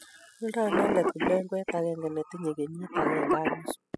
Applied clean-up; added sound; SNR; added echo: classical method spectral subtraction.